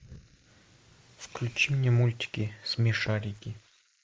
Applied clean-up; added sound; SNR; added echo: neural mask model Resemble Enhance denoiser.